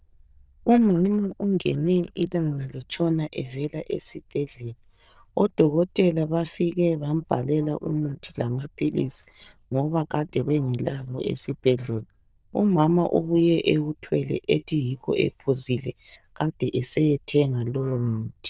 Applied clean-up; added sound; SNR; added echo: neural diffusion model UNIVERSE++.